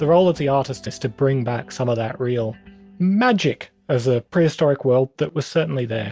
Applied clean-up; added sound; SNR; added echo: none; none; none; none.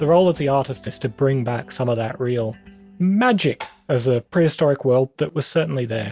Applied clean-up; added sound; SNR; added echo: none; Tap; 18 dB; none.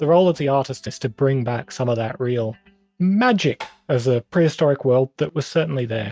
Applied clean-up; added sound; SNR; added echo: neural mask model RNNoise.